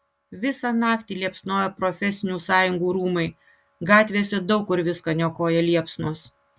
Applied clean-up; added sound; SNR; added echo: none; none; none; none.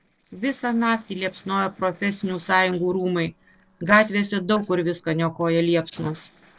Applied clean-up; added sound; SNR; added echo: neural separator model SepFormer DNS4.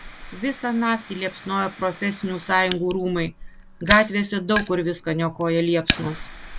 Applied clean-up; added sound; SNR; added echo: none; Fire; 9 dB; none.